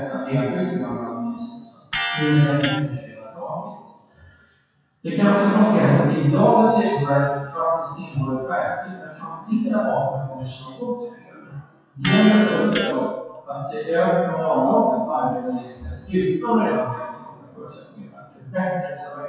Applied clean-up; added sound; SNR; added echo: classical method WPE with log-MMSE.